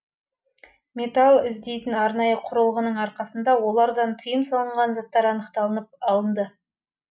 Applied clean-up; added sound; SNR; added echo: none; none; none; none.